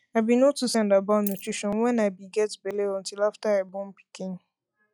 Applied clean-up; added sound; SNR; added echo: classical method log-MMSE.